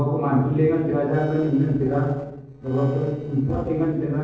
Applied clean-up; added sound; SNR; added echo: neural separator model SepFormer DNS4.